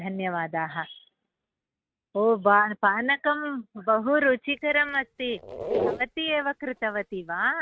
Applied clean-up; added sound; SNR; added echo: neural mask model RNNoise.